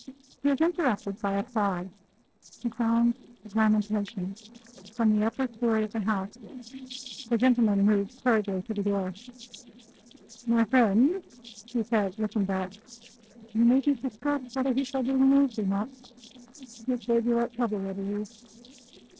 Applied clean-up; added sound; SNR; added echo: neural separator model SepFormer DNS4.